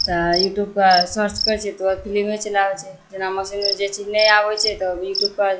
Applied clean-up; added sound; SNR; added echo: classical method log-MMSE.